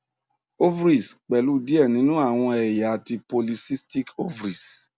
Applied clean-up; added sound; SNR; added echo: none; none; none; none.